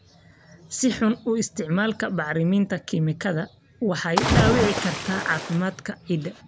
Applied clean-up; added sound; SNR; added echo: none; Splash, splatter; -1 dB; none.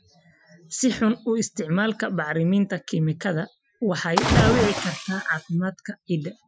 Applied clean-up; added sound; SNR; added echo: classical method Wiener filter.